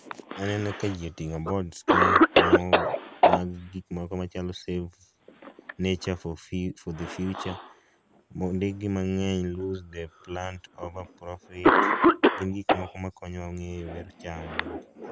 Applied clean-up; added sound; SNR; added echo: none; Cough; -5 dB; none.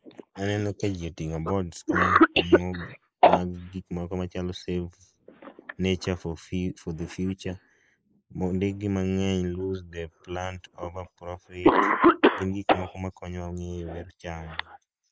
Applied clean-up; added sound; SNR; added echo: neural mask model Resemble Enhance denoiser.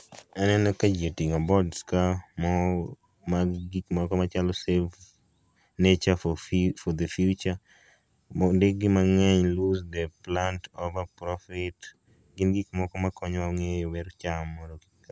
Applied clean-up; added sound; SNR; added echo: none; none; none; none.